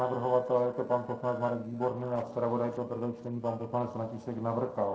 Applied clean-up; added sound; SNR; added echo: neural separator model SepFormer DNS4.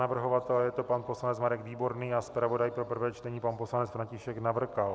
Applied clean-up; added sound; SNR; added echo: none; none; none; none.